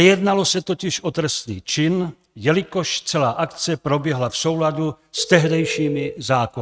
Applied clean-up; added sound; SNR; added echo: neural mask model RNNoise.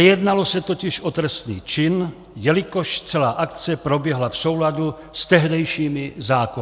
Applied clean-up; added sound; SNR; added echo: none; none; none; none.